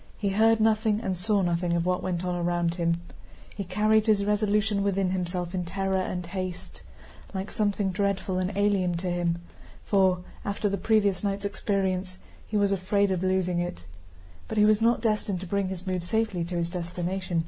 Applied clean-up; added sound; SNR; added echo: none; none; none; none.